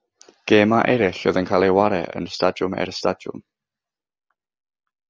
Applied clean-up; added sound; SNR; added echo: none; none; none; none.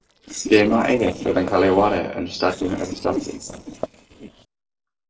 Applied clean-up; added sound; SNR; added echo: neural separator model SepFormer DNS4.